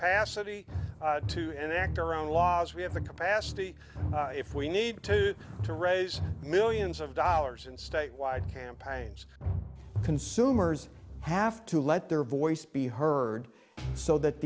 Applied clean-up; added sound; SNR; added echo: none; none; none; none.